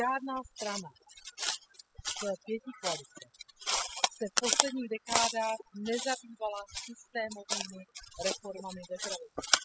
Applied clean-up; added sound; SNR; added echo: classical method spectral subtraction.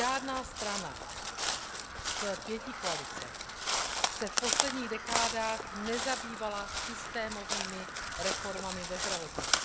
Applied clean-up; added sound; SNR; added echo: none; Crow; -3 dB; none.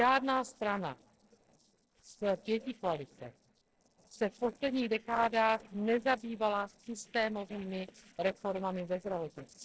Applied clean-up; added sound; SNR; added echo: neural separator model SepFormer DNS4.